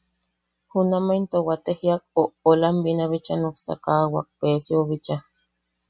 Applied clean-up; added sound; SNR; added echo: none; none; none; none.